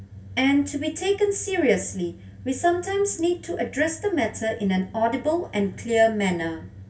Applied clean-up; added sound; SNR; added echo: none; none; none; reverberation time 0.2 s.